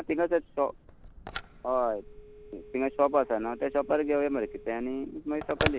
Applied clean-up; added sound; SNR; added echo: none; Telephone; 11 dB; none.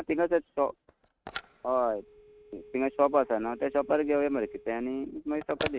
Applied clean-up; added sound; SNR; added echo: neural mask model RNNoise.